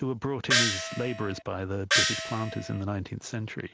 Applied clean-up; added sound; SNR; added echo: none; Gong; -4 dB; none.